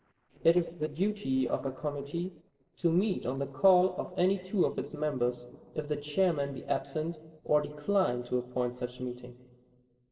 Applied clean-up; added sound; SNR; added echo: neural separator model SepFormer DNS4.